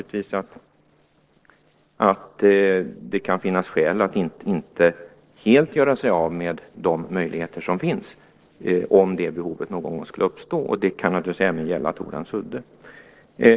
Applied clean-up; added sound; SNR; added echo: neural separator model SepFormer DNS4.